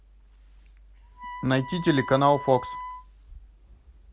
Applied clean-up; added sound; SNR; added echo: none; Wind instrument, woodwind instrument; 14 dB; none.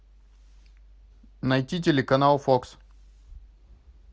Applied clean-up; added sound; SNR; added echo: none; none; none; none.